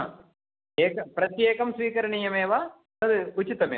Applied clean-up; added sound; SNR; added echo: none; none; none; none.